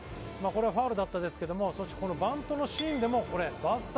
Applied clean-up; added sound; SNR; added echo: none; none; none; none.